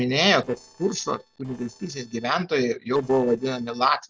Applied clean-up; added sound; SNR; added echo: neural separator model SepFormer DNS4.